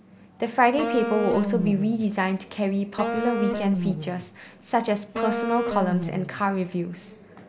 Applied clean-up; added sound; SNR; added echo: none; Wind instrument, woodwind instrument; 4 dB; none.